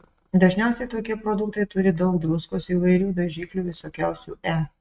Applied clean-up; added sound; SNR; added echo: neural mask model RNNoise.